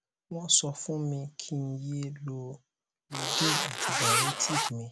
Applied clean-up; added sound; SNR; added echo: none; Zipper (clothing); -5 dB; none.